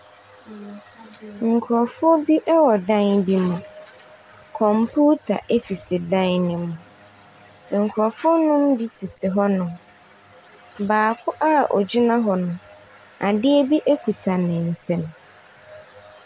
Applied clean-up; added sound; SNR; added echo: none; none; none; none.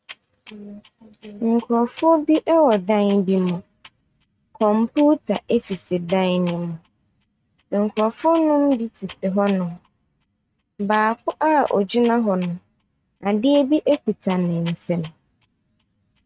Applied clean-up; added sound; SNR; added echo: neural mask model RNNoise.